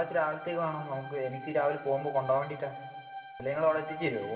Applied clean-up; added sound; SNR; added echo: none; Bowed string instrument; 12 dB; reverberation time 1.3 s.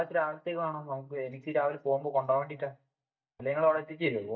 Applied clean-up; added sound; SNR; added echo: neural mask model DeepFilterNet 3.